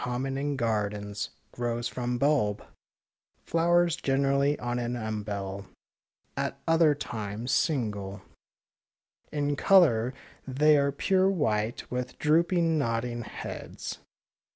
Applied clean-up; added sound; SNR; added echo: none; none; none; none.